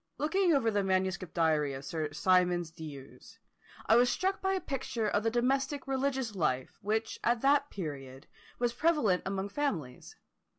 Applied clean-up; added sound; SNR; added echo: none; none; none; none.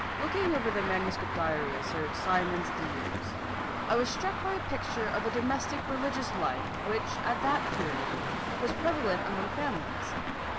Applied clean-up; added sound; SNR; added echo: none; Traffic noise, roadway noise; 0 dB; none.